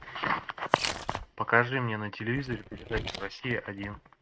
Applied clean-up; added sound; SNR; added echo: neural mask model RNNoise.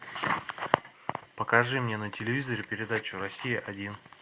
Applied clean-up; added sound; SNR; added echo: none; none; none; none.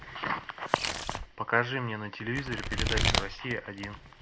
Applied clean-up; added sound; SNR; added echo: none; Domestic sounds, home sounds; 1 dB; none.